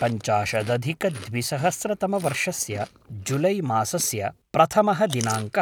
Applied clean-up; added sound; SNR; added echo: none; Chewing, mastication; 18 dB; none.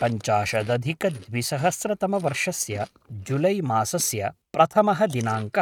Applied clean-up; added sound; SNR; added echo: neural mask model RNNoise.